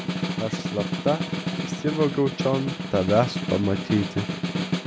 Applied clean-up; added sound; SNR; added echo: none; Snare drum; 2 dB; none.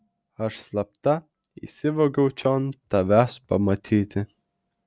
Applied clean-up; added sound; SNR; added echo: none; none; none; none.